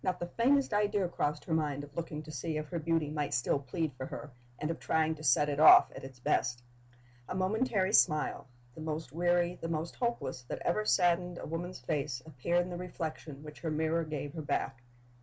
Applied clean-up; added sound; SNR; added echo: none; none; none; none.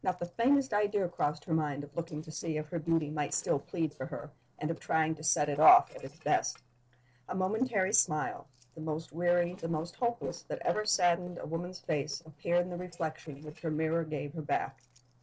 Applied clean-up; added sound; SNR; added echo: neural separator model SepFormer DNS4.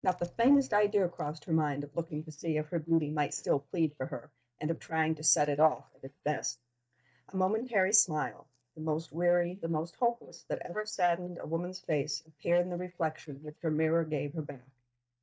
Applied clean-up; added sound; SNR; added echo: neural mask model DeepFilterNet 3.